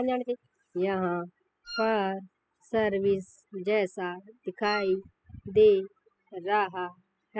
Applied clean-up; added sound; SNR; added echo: classical method spectral subtraction.